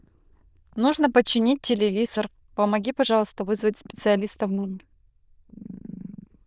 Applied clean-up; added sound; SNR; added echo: neural diffusion model UNIVERSE++.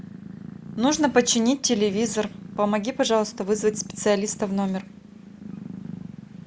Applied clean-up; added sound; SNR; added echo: none; Purr; 14 dB; none.